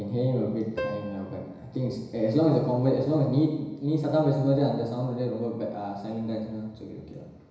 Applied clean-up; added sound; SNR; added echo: none; Piano; 14 dB; reverberation time 1.0 s.